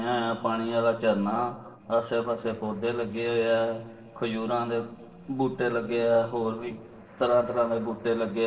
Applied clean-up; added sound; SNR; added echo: neural separator model SepFormer DNS4.